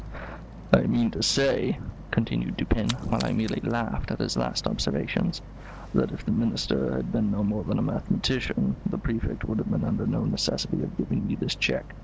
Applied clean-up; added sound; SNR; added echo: none; Splash, splatter + Boat, Water vehicle; 14 dB; none.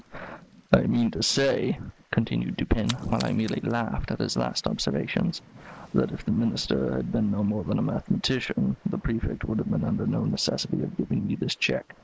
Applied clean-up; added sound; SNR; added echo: neural mask model Resemble Enhance denoiser.